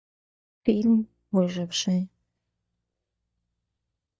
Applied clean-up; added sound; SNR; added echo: neural mask model DeepFilterNet 3.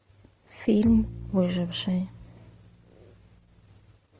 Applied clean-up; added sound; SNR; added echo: none; Bowed string instrument; 11 dB; none.